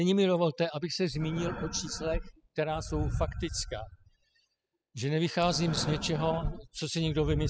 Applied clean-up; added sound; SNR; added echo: classical method spectral subtraction.